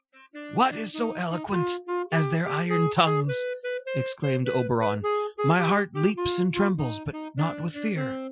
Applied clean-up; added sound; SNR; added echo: classical method Wiener filter.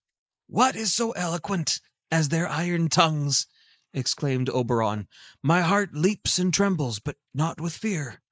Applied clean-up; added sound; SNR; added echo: neural mask model Resemble Enhance denoiser.